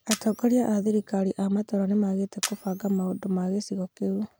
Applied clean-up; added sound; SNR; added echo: none; Camera; 13 dB; none.